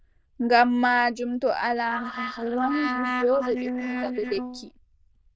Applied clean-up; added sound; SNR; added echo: neural diffusion model UNIVERSE++.